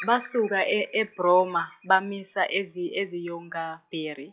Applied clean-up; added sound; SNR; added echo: classical method log-MMSE.